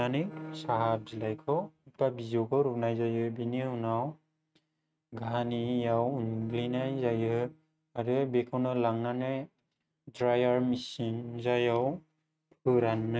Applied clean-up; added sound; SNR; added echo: neural mask model RNNoise.